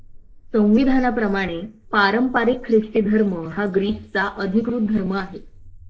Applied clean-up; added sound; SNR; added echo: neural mask model Resemble Enhance denoiser.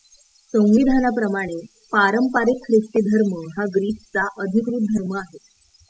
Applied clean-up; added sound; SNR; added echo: classical method spectral subtraction.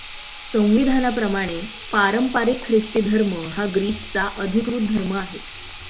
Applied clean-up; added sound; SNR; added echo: none; Sink (filling or washing) / Water tap, faucet; 5 dB; none.